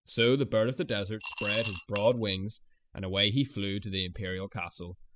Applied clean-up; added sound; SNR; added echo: classical method spectral subtraction.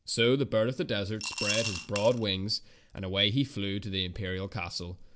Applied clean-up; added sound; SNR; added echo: none; Coin (dropping) / Glass; 6 dB; none.